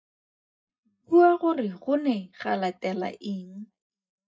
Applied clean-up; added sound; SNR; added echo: neural mask model DeepFilterNet 3.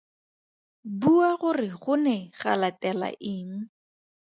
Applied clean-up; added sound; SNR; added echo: none; none; none; none.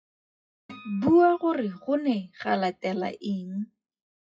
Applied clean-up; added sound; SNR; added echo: classical method WPE with log-MMSE.